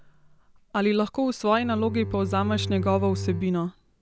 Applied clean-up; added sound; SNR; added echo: none; Bowed string instrument; 6 dB; none.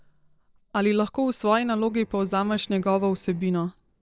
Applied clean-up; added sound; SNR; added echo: neural separator model SepFormer DNS4.